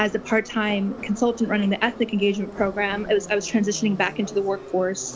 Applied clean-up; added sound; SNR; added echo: none; Subway, metro, underground; 15 dB; none.